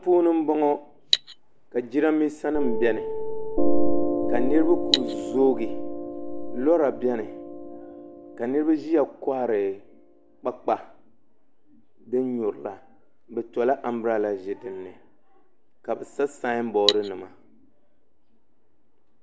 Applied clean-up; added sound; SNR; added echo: none; Piano + Cutlery, silverware; 1 dB; none.